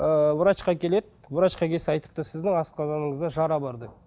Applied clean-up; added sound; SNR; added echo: none; none; none; none.